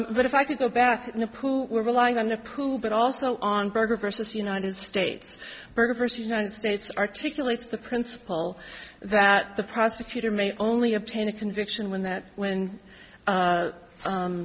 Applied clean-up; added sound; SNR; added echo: none; none; none; none.